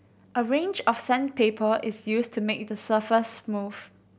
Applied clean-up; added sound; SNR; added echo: none; none; none; none.